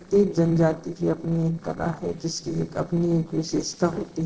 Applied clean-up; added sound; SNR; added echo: neural separator model SepFormer DNS4.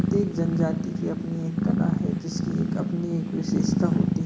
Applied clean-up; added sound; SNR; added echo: none; Purr; -4 dB; reverberation time 1.3 s.